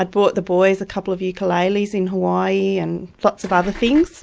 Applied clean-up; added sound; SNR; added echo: none; Engine / Car; 15 dB; none.